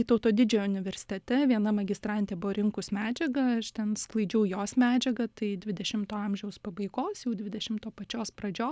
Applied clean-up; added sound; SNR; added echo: none; none; none; none.